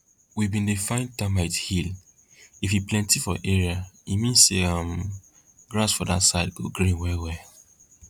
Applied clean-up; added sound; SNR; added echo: none; none; none; none.